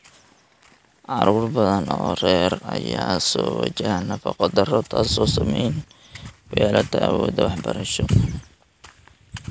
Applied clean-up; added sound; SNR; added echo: none; none; none; none.